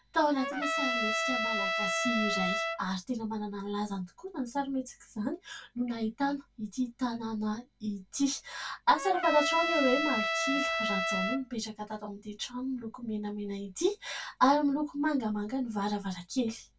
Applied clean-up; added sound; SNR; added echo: none; Trumpet; 0 dB; reverberation time 0.1 s.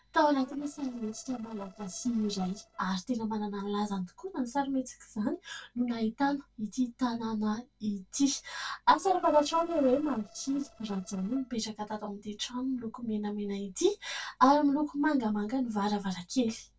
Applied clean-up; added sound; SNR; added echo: neural separator model SepFormer DNS4.